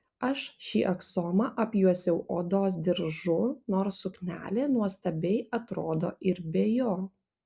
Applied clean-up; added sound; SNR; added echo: none; none; none; none.